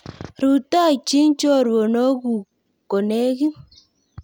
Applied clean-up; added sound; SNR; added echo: none; none; none; none.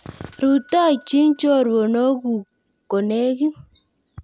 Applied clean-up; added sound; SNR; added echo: none; Doorbell; 16 dB; none.